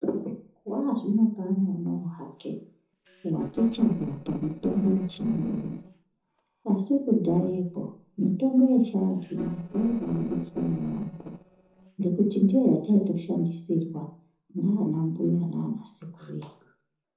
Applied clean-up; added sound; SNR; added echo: neural separator model SepFormer DNS4.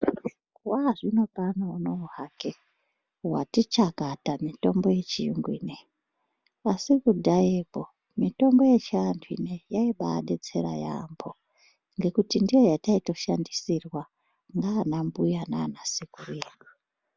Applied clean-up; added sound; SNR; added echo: none; none; none; none.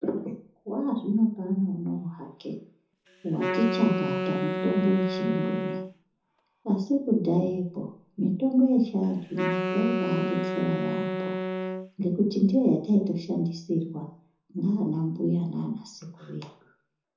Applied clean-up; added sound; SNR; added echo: none; Wind instrument, woodwind instrument; 3 dB; reverberation time 0.5 s.